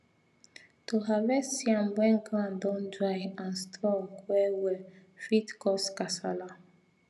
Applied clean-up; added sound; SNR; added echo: none; none; none; none.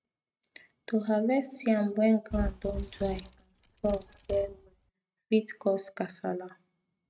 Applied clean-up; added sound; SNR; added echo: neural mask model RNNoise.